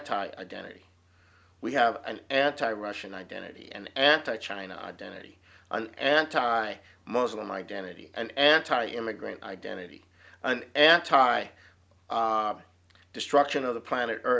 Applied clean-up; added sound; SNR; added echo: none; none; none; none.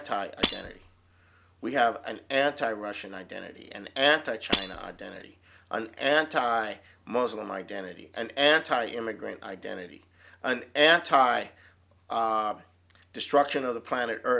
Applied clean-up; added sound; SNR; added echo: none; Shatter; 5 dB; none.